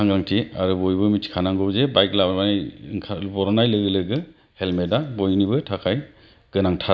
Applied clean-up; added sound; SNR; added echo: none; none; none; none.